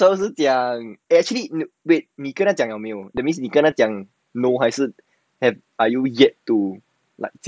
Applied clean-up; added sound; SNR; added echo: none; none; none; none.